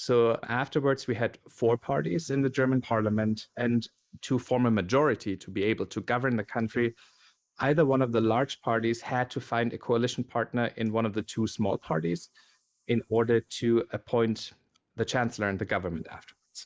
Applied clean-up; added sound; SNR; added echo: neural mask model Resemble Enhance denoiser.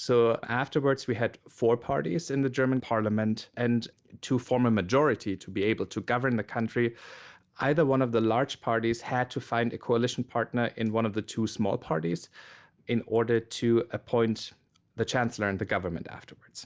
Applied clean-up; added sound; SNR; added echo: none; none; none; none.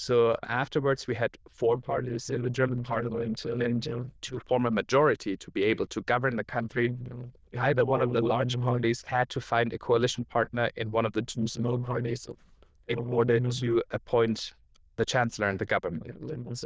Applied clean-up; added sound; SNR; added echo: neural diffusion model UNIVERSE++.